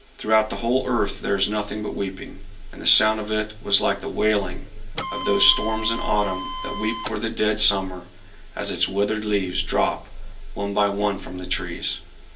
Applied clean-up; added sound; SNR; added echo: none; Printer; 7 dB; reverberation time 0.3 s.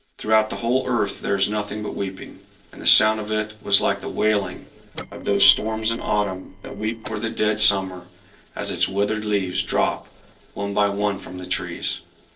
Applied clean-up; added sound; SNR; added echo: neural separator model SepFormer DNS4.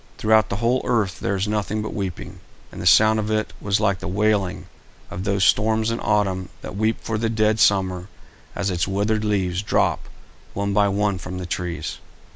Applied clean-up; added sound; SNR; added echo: none; none; none; none.